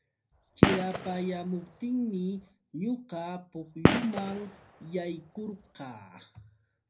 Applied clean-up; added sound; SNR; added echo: none; Gunshot, gunfire; -4 dB; reverberation time 0.5 s.